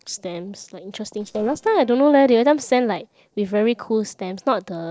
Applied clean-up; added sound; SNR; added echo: neural separator model SepFormer DNS4.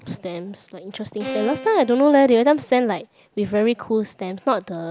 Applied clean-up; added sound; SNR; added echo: none; Bowed string instrument; 13 dB; none.